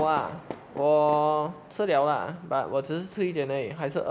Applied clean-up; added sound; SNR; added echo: none; Fireworks; 19 dB; none.